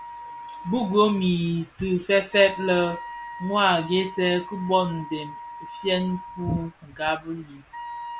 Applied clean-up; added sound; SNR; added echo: none; Wind instrument, woodwind instrument; 14 dB; none.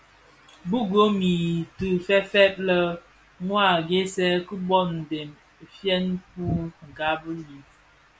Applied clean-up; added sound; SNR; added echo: none; none; none; none.